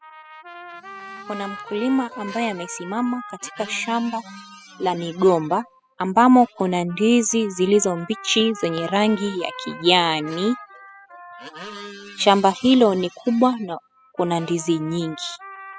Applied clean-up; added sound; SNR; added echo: classical method spectral subtraction.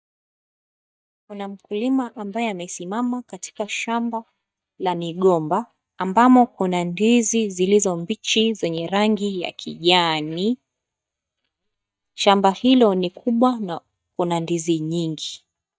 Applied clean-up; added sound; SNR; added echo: neural mask model DeepFilterNet 3.